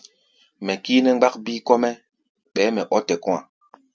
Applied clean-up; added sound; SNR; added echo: none; none; none; none.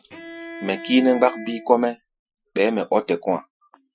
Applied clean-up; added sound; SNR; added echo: classical method Wiener filter.